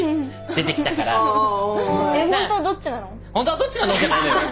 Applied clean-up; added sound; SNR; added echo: none; Microwave oven; 18 dB; none.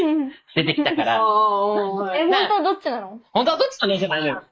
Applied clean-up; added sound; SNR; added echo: neural mask model Resemble Enhance denoiser.